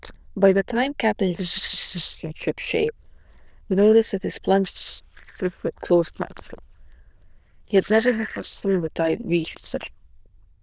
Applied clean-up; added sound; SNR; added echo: neural diffusion model UNIVERSE++.